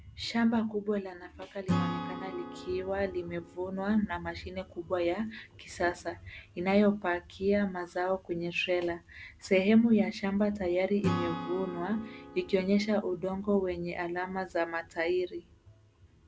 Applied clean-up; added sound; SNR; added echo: none; Acoustic guitar / Strum; 11 dB; none.